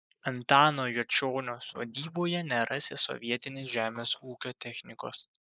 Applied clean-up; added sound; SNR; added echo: neural mask model Resemble Enhance denoiser.